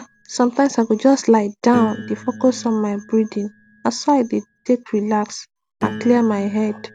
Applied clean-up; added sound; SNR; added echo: none; Piano; 16 dB; none.